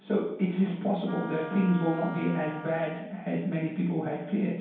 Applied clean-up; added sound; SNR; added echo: none; Wind instrument, woodwind instrument; 14 dB; reverberation time 2.2 s.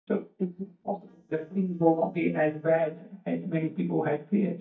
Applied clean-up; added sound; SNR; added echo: neural mask model DeepFilterNet 3.